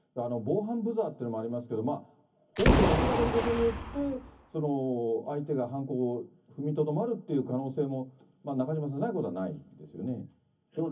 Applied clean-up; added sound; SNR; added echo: none; Boom; -3 dB; reverberation time 0.3 s.